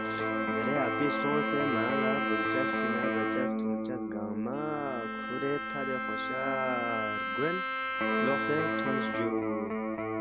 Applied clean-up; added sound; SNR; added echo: none; Electric guitar + Bowed string instrument; -4 dB; none.